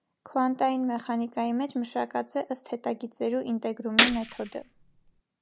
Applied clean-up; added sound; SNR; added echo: none; Gunshot, gunfire; -2 dB; none.